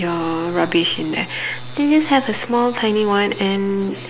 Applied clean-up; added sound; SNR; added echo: none; none; none; none.